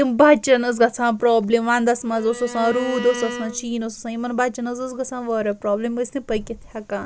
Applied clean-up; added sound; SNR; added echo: none; Bowed string instrument; 12 dB; none.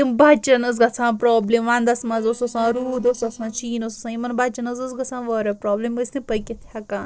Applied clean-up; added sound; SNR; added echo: neural separator model SepFormer DNS4.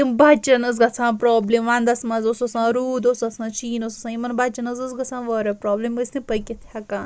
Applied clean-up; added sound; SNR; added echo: neural mask model Resemble Enhance denoiser.